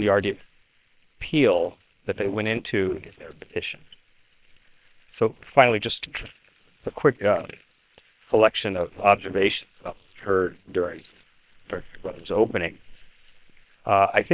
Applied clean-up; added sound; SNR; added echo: neural separator model SepFormer WHAM!.